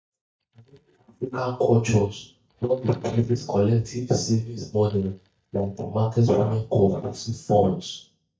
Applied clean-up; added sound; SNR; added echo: neural mask model DeepFilterNet 3.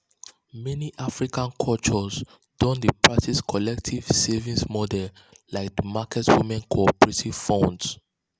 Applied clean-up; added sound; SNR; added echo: none; none; none; none.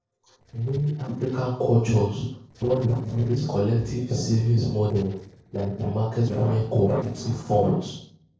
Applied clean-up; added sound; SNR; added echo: neural separator model SepFormer DNS4.